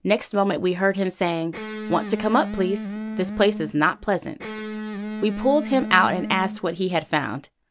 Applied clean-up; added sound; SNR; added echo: none; Electric guitar; 8 dB; none.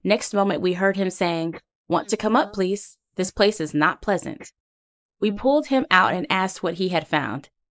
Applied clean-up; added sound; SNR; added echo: neural mask model Resemble Enhance denoiser.